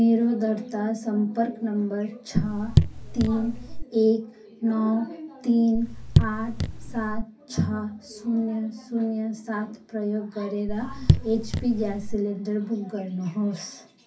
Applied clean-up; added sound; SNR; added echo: none; Raindrop / Drip; -1 dB; reverberation time 0.3 s.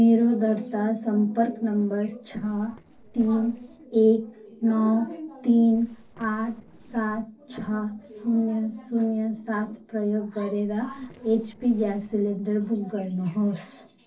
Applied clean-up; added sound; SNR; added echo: neural separator model SepFormer DNS4.